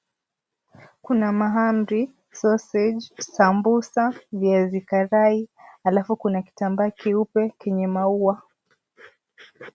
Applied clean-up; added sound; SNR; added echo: none; none; none; none.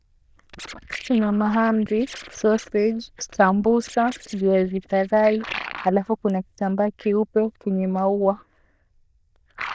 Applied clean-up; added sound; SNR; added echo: neural diffusion model UNIVERSE++.